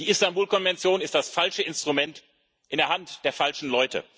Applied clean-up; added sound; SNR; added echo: none; none; none; none.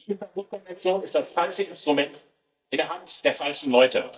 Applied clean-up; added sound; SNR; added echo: neural mask model DeepFilterNet 3.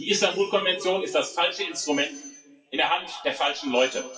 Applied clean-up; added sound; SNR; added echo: classical method WPE with log-MMSE.